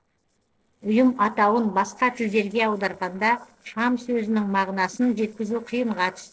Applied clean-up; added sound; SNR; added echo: neural separator model SepFormer DNS4.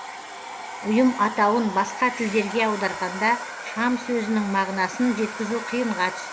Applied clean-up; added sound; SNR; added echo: none; Domestic sounds, home sounds; 10 dB; none.